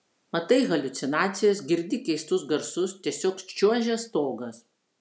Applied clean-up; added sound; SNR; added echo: none; none; none; none.